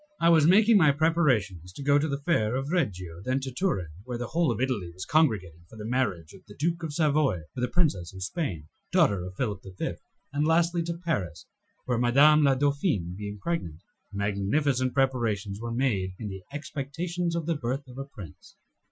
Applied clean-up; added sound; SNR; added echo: classical method Wiener filter.